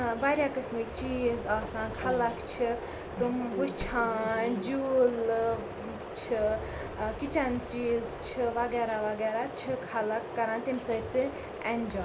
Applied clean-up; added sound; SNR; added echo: none; Fire + Slam; 17 dB; none.